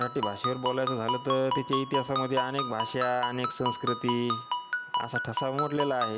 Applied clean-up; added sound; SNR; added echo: none; Ringtone; 2 dB; none.